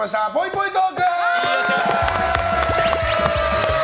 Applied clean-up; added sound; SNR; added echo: none; Hammer; 17 dB; none.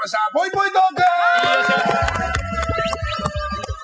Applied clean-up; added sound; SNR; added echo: classical method spectral subtraction.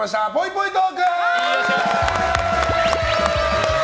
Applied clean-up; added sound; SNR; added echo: none; none; none; none.